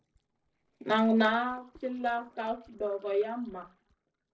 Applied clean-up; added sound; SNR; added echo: neural separator model SepFormer DNS4.